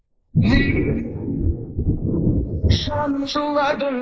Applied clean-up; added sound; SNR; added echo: neural mask model Resemble Enhance denoiser.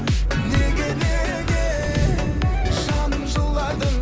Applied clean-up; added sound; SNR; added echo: none; Thunder; 7 dB; none.